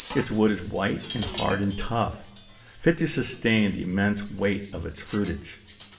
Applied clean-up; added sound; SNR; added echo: none; Chink, clink; 1 dB; reverberation time 1.0 s.